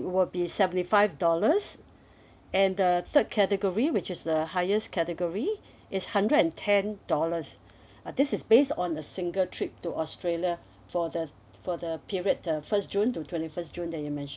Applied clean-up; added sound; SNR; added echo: none; none; none; none.